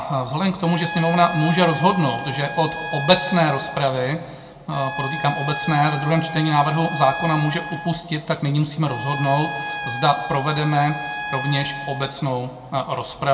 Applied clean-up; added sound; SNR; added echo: none; Trumpet; 9 dB; reverberation time 1.1 s.